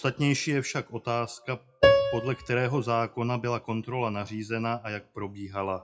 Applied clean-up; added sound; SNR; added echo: classical method WPE with log-MMSE.